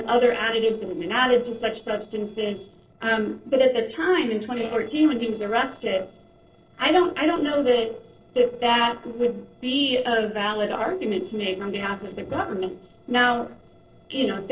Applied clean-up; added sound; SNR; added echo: neural separator model SepFormer DNS4.